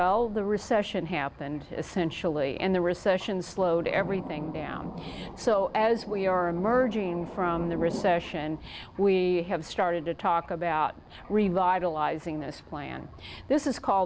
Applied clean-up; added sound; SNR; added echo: none; Thunder; 15 dB; none.